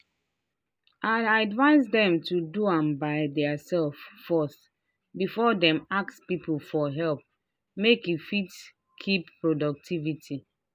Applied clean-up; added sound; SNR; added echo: none; none; none; none.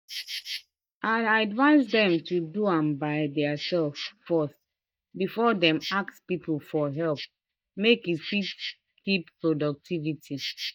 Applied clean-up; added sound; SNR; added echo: neural mask model DeepFilterNet 3.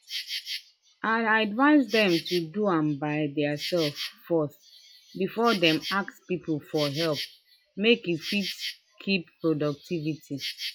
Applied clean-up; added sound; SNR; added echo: classical method log-MMSE.